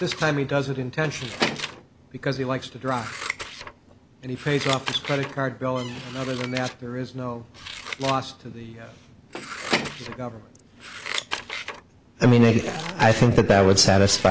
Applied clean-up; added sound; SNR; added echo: none; Scissors + Squeak / Slam / Wood; 11 dB; none.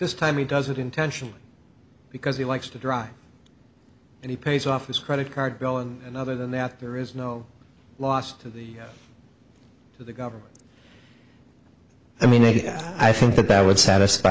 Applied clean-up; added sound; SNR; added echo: none; none; none; none.